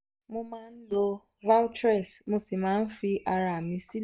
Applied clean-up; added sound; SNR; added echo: none; none; none; none.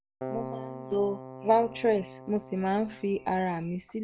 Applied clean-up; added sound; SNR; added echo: none; Keyboard (musical); 13 dB; none.